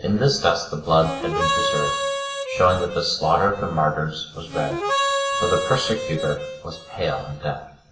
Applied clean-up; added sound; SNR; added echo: none; Harmonica; 3 dB; reverberation time 0.8 s.